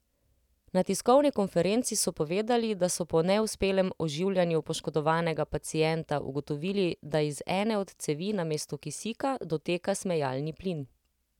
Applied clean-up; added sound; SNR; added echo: none; none; none; none.